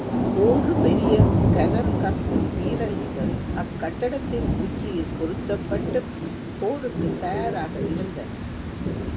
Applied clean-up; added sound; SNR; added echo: none; Thunder / Rain; -4 dB; none.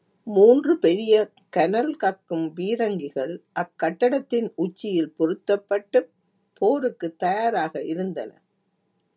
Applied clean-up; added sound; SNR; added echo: none; none; none; none.